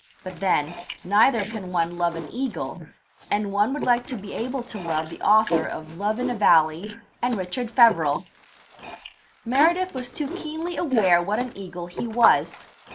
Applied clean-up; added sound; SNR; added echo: neural mask model Resemble Enhance denoiser.